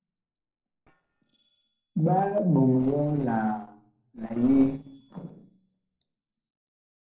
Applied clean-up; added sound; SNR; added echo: neural separator model SepFormer DNS4.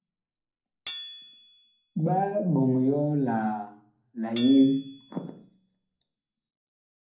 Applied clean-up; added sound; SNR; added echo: none; Hammer / Chink, clink; 19 dB; reverberation time 0.6 s.